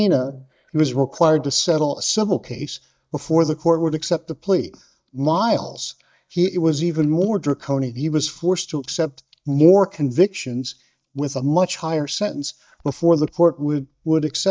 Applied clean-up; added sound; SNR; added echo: neural mask model DeepFilterNet 3.